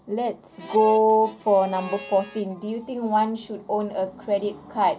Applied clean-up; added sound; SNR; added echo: none; Harmonica; 16 dB; none.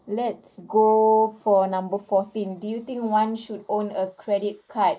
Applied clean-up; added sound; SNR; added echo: neural mask model Resemble Enhance denoiser.